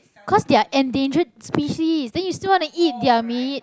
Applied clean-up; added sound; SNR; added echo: none; none; none; none.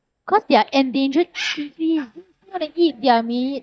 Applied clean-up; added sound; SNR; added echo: neural mask model DeepFilterNet 3.